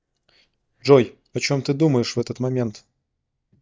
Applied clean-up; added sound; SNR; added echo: neural mask model DeepFilterNet 3.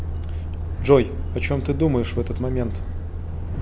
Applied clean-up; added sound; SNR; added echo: none; Truck; 3 dB; none.